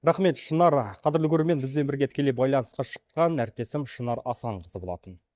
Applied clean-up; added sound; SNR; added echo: neural mask model DeepFilterNet 3.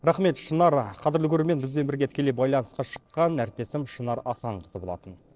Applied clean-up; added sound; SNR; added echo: neural separator model SepFormer DNS4.